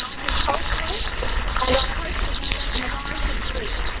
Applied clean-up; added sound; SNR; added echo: neural separator model SepFormer WHAMR!.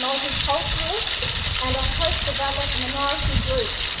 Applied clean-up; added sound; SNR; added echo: none; Thunder; -3 dB; reverberation time 0.8 s.